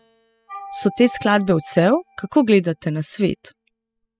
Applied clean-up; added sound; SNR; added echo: classical method spectral subtraction.